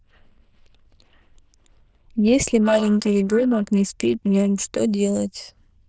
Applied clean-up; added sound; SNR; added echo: neural diffusion model UNIVERSE++.